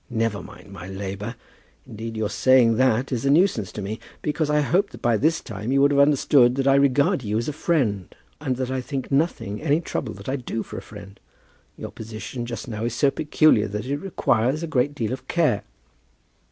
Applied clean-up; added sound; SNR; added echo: none; none; none; none.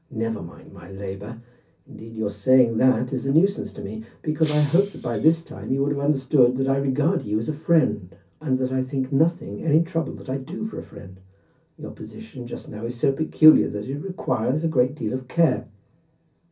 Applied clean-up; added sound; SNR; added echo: none; Shatter; 17 dB; reverberation time 0.3 s.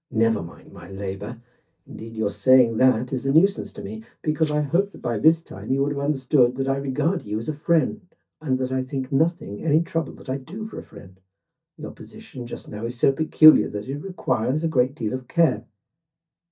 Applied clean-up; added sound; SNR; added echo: neural mask model DeepFilterNet 3.